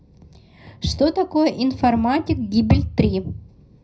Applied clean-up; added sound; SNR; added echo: none; none; none; reverberation time 0.4 s.